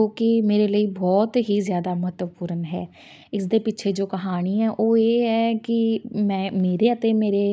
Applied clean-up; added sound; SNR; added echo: none; none; none; none.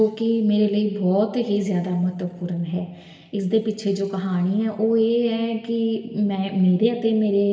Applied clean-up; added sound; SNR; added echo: none; none; none; reverberation time 2.4 s.